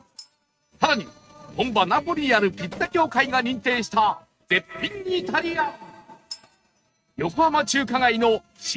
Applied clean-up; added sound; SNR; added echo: neural mask model RNNoise.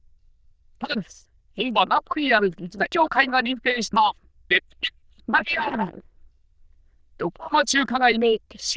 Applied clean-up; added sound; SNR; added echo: neural diffusion model UNIVERSE++.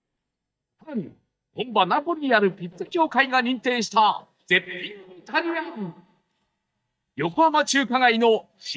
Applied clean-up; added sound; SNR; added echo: neural mask model DeepFilterNet 3.